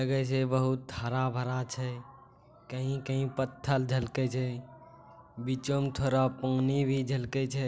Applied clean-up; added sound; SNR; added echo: none; none; none; none.